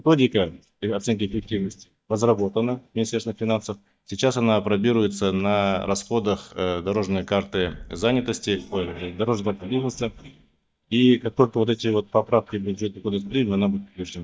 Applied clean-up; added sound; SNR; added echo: neural mask model DeepFilterNet 3.